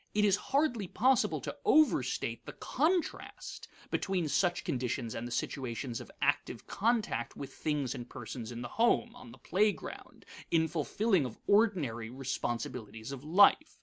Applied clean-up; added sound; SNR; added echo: none; none; none; none.